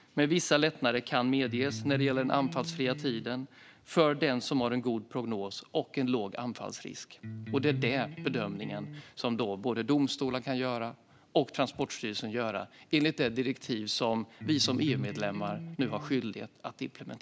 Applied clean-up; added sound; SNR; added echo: none; Electric guitar; 8 dB; none.